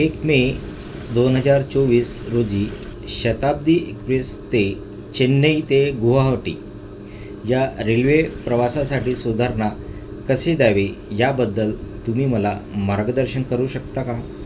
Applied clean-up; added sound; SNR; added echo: none; Sink (filling or washing); 16 dB; none.